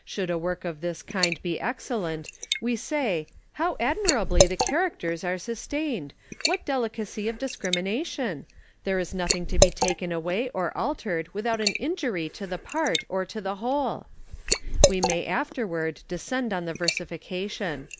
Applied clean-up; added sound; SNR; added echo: none; Liquid; 1 dB; none.